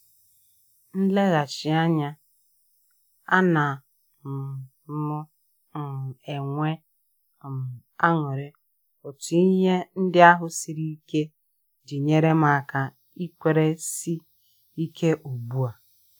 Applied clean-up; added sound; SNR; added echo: none; none; none; none.